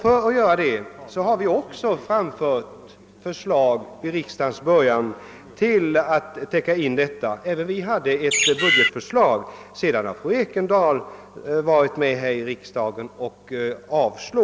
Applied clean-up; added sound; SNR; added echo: none; Bird; -3 dB; none.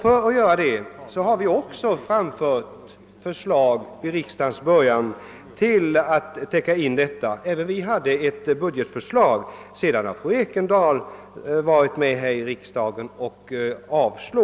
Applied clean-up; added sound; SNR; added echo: none; none; none; none.